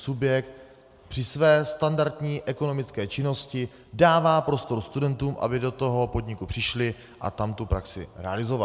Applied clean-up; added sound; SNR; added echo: none; none; none; none.